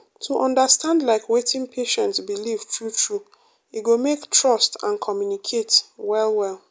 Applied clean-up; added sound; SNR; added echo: none; none; none; none.